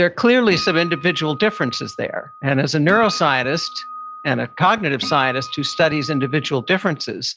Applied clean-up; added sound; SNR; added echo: none; Acoustic guitar; 14 dB; none.